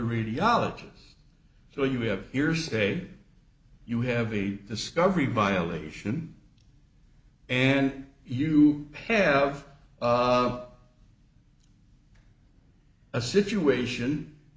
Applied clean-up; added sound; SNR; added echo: none; none; none; none.